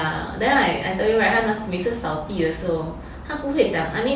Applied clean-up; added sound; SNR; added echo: none; none; none; none.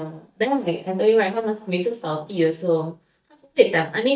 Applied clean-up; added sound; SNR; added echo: neural mask model DeepFilterNet 3.